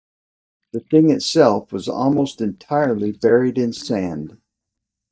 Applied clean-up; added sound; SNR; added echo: neural mask model DeepFilterNet 3.